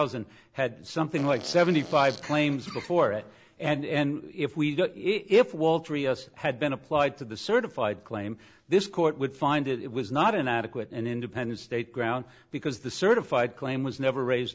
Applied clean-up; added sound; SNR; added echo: none; Fart; 15 dB; none.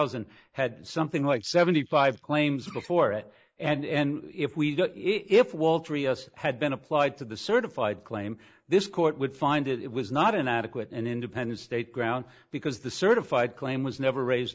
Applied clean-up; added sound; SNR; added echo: neural mask model Resemble Enhance denoiser.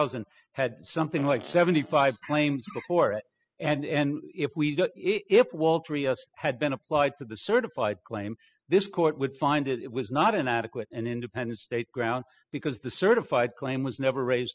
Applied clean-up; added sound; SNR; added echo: classical method spectral subtraction.